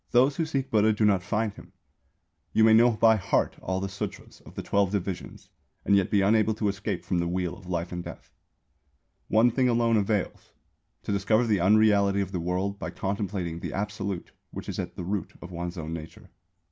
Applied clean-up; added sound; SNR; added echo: none; none; none; none.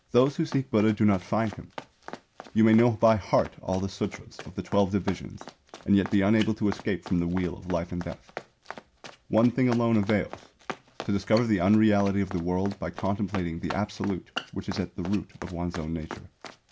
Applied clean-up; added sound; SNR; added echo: none; Run; 16 dB; none.